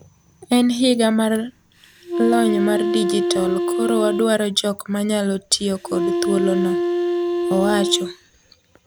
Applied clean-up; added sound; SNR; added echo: none; Wind instrument, woodwind instrument; 1 dB; none.